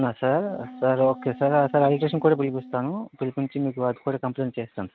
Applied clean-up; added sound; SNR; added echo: neural mask model RNNoise.